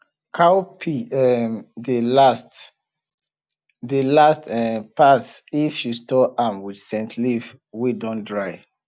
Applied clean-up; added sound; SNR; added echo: none; none; none; none.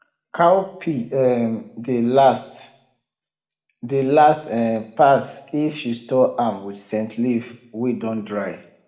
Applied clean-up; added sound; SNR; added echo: none; none; none; reverberation time 0.6 s.